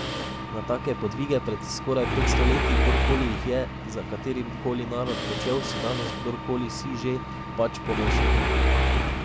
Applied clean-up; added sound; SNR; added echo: none; Mechanisms; -4 dB; none.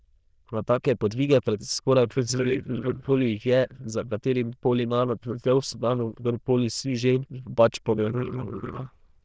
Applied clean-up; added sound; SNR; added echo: neural diffusion model UNIVERSE++.